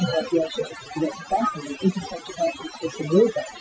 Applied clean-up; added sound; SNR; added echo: classical method Wiener filter.